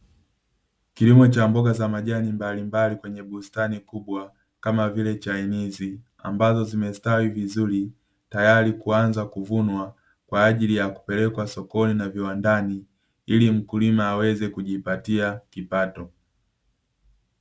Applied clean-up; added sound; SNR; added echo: none; none; none; none.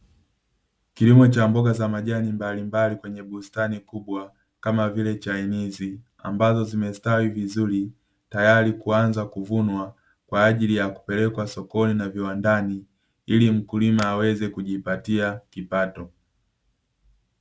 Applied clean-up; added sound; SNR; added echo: none; Tap; 20 dB; none.